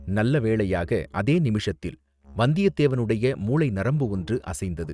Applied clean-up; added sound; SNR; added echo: neural mask model RNNoise.